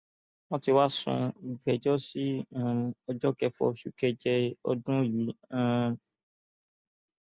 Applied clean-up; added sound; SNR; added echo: none; none; none; none.